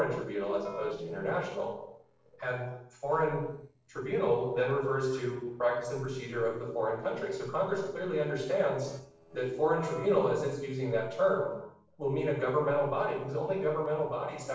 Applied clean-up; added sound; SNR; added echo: neural separator model SepFormer DNS4.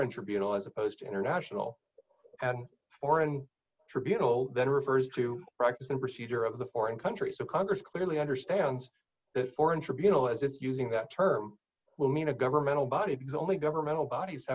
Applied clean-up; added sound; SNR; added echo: none; none; none; none.